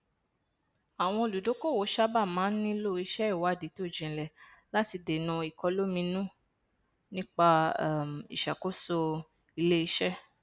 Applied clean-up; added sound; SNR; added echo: none; none; none; none.